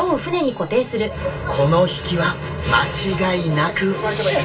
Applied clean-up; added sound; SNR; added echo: none; Fireworks; 18 dB; reverberation time 0.2 s.